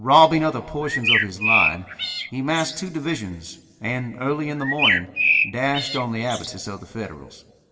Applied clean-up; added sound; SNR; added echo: none; Bird; -1 dB; reverberation time 1.3 s.